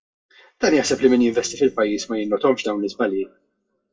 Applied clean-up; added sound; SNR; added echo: classical method WPE with log-MMSE.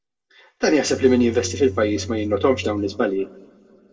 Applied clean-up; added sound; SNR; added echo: none; Bowed string instrument; 13 dB; reverberation time 1.2 s.